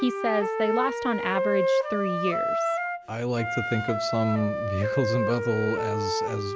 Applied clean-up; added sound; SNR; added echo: none; Wind instrument, woodwind instrument; 0 dB; none.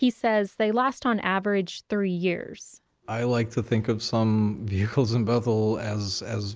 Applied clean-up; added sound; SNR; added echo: none; none; none; none.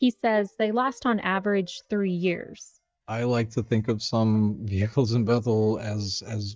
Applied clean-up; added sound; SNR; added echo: neural mask model DeepFilterNet 3.